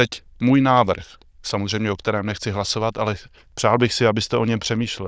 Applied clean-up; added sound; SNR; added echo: neural diffusion model UNIVERSE++.